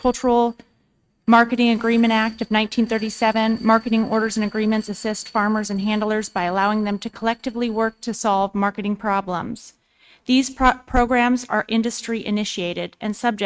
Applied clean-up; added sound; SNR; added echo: neural mask model RNNoise.